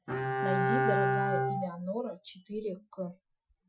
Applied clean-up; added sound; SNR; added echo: classical method Wiener filter.